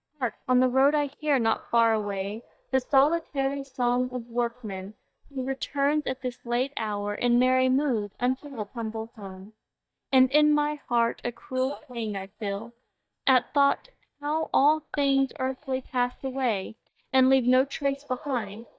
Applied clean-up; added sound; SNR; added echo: neural mask model DeepFilterNet 3.